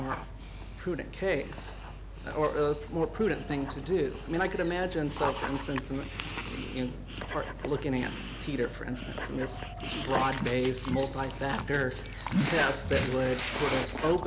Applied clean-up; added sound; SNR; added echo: none; Dog; 4 dB; none.